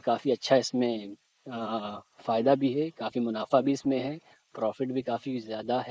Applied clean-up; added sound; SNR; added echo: neural mask model Resemble Enhance denoiser.